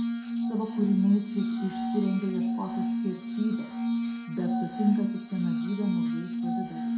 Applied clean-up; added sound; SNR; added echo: none; Glass; 0 dB; reverberation time 0.6 s.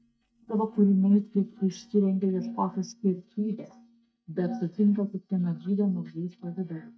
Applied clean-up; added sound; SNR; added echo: neural mask model DeepFilterNet 3.